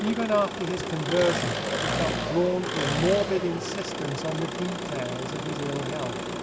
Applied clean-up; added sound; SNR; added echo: none; Engine; 2 dB; none.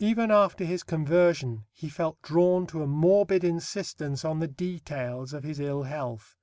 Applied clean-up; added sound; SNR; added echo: none; none; none; none.